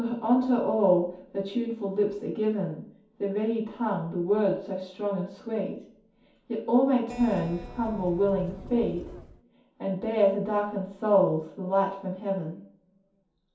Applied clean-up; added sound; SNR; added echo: none; Keyboard (musical); 14 dB; reverberation time 0.6 s.